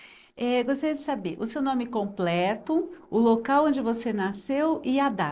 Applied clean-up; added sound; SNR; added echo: neural separator model SepFormer DNS4.